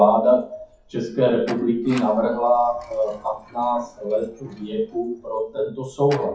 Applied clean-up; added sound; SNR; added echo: classical method WPE with log-MMSE.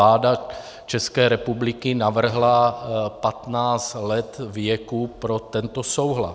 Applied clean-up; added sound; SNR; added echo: none; none; none; none.